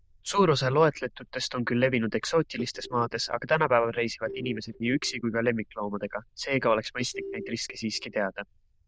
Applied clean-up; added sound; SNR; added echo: neural diffusion model UNIVERSE++.